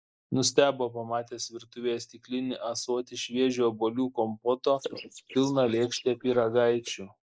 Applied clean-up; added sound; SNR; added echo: neural mask model Resemble Enhance denoiser.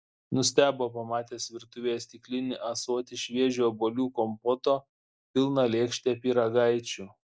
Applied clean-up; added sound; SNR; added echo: none; none; none; none.